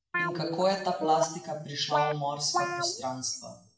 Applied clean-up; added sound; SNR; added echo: classical method WPE with log-MMSE.